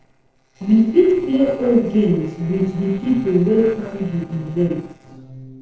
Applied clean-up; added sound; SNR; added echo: neural separator model SepFormer DNS4.